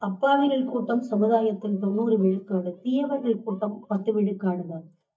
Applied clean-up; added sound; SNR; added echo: neural mask model DeepFilterNet 3.